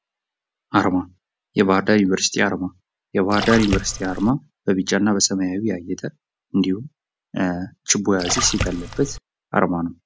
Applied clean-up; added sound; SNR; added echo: none; Splash, splatter; 5 dB; none.